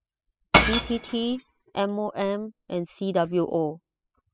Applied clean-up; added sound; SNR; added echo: classical method spectral subtraction.